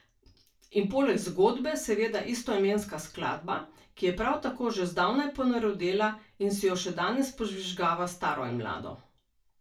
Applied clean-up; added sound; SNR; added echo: none; none; none; reverberation time 0.3 s.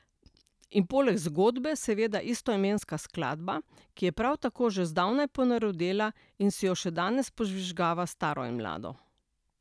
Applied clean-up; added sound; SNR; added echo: none; none; none; none.